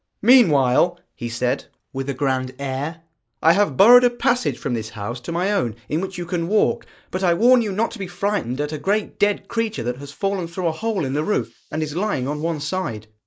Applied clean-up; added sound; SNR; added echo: neural mask model Resemble Enhance denoiser.